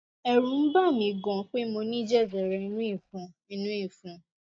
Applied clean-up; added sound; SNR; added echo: neural mask model DeepFilterNet 3.